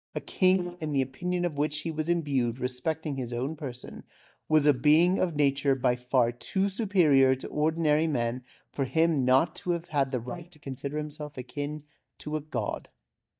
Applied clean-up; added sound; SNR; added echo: neural mask model DeepFilterNet 3.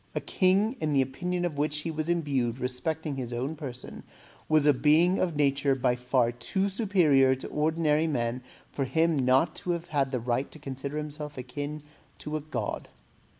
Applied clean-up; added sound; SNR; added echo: none; none; none; none.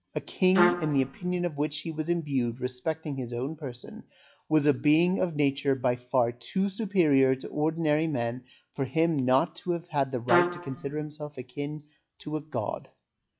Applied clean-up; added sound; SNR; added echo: classical method log-MMSE.